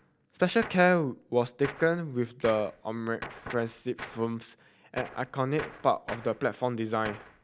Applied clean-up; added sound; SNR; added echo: none; Gunshot, gunfire; 15 dB; none.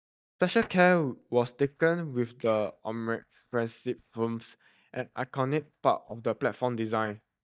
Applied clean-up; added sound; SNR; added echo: neural mask model DeepFilterNet 3.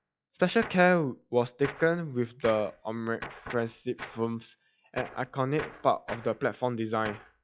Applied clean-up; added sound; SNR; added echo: classical method log-MMSE.